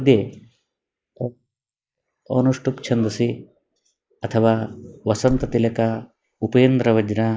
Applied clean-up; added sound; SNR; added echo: neural mask model Resemble Enhance denoiser.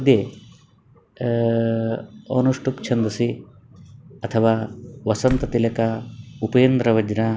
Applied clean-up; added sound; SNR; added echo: none; Slam; 12 dB; none.